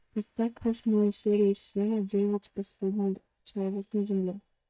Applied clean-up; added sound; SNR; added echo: neural mask model DeepFilterNet 3.